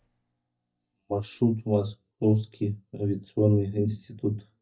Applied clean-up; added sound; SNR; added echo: neural mask model DeepFilterNet 3.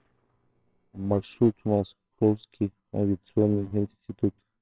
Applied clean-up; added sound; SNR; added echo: neural separator model SepFormer WHAMR!.